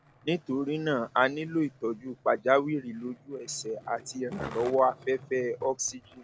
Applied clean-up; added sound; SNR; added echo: none; Skateboard; 19 dB; none.